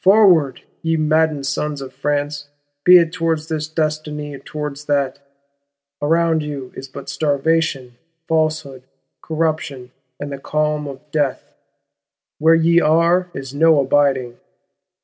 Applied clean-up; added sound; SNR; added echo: none; none; none; none.